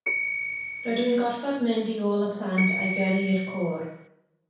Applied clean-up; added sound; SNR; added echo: none; Bell; 0 dB; reverberation time 0.7 s.